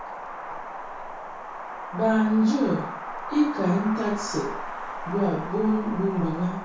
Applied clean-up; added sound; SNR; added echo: none; Wind; 8 dB; reverberation time 0.6 s.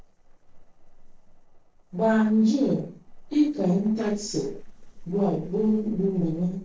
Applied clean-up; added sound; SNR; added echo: neural separator model SepFormer DNS4.